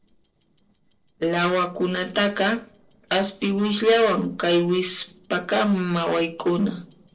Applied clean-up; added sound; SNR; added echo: neural separator model SepFormer DNS4.